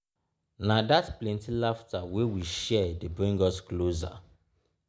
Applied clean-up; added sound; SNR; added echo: none; none; none; none.